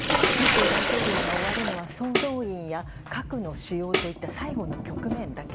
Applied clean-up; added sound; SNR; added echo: none; Tambourine + Sink (filling or washing); -4 dB; none.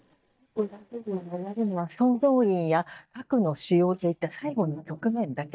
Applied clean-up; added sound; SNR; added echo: neural mask model DeepFilterNet 3.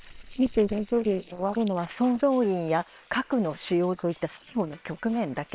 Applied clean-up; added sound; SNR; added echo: neural separator model SepFormer WHAM!.